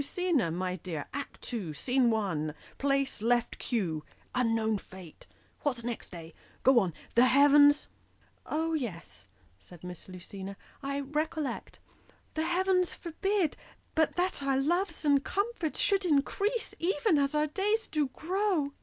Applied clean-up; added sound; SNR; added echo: none; none; none; none.